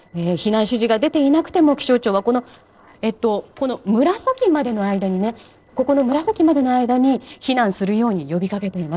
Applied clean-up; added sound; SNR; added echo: neural separator model SepFormer DNS4.